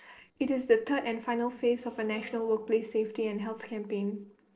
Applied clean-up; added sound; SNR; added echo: neural separator model SepFormer DNS4.